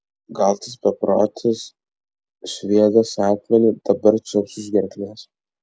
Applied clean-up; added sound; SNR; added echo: none; none; none; none.